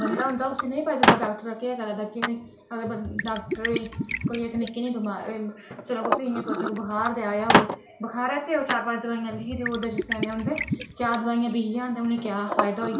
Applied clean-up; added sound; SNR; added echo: none; Liquid; 1 dB; reverberation time 0.4 s.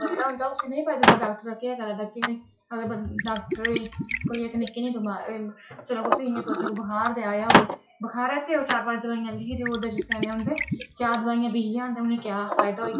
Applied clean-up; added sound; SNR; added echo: classical method WPE with log-MMSE.